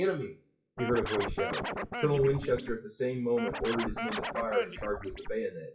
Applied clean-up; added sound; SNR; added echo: classical method WPE with log-MMSE.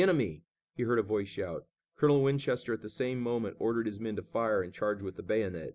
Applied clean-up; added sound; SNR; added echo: none; none; none; none.